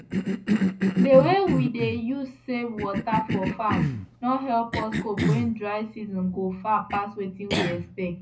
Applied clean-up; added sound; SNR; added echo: none; Cough; 2 dB; reverberation time 0.4 s.